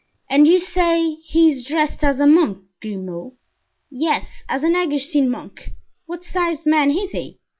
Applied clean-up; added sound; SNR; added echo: none; none; none; none.